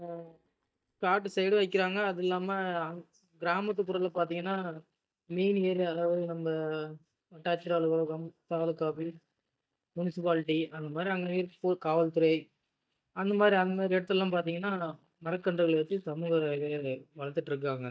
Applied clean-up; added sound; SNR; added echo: neural mask model DeepFilterNet 3.